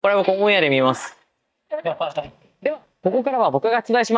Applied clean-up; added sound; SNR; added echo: neural mask model DeepFilterNet 3.